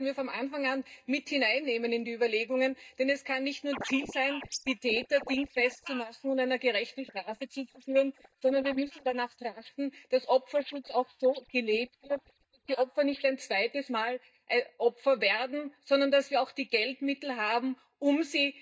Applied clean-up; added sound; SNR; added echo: neural mask model DeepFilterNet 3.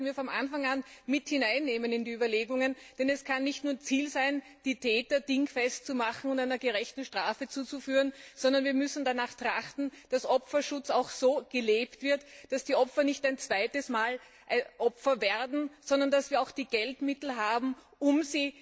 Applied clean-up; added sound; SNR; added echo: none; none; none; none.